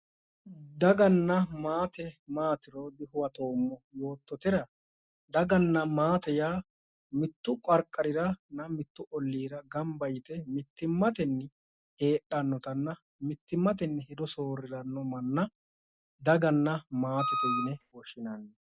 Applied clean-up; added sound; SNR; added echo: none; Wind instrument, woodwind instrument; 2 dB; none.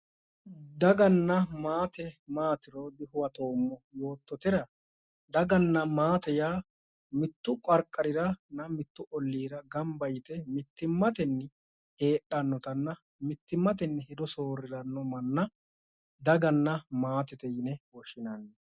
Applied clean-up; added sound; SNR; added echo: none; none; none; none.